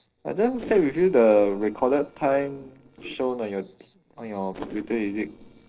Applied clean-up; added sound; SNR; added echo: neural separator model SepFormer DNS4.